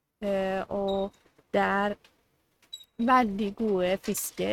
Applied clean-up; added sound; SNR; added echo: neural mask model RNNoise.